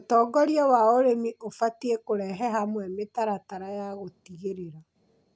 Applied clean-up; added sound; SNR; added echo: none; none; none; none.